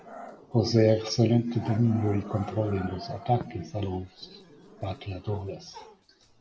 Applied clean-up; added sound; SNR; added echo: none; Growling; 18 dB; none.